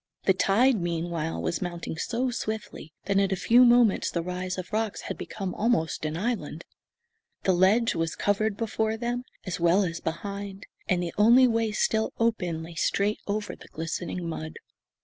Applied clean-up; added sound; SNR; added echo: none; none; none; none.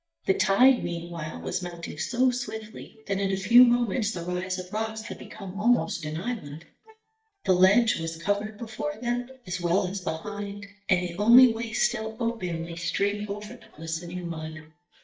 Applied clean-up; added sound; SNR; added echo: neural mask model DeepFilterNet 3.